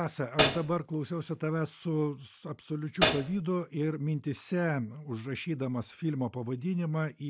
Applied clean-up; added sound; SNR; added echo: none; Hi-hat; -4 dB; none.